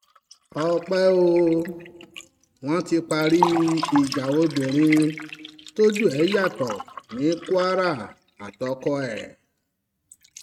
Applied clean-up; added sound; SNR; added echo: neural mask model RNNoise.